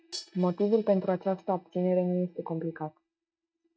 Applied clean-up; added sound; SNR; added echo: neural mask model RNNoise.